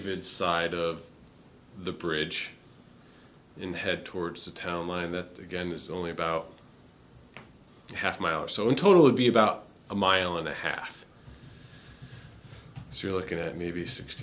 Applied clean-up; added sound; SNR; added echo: none; none; none; none.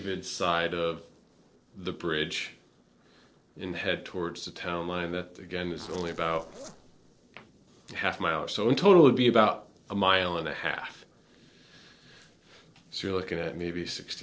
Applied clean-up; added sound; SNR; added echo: neural separator model SepFormer DNS4.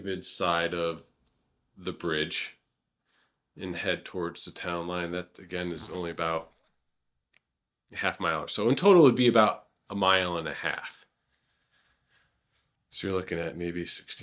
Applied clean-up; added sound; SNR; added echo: neural mask model DeepFilterNet 3.